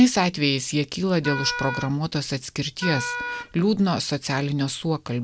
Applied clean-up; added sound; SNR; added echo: none; Wind instrument, woodwind instrument; 8 dB; none.